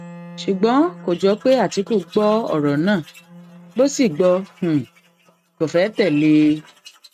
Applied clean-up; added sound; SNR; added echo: neural mask model RNNoise.